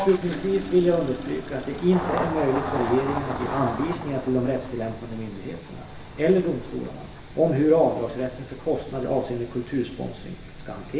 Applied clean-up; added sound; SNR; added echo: none; Engine starting; 10 dB; reverberation time 1.1 s.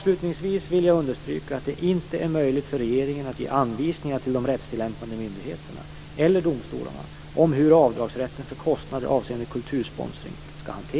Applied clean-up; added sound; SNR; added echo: none; none; none; none.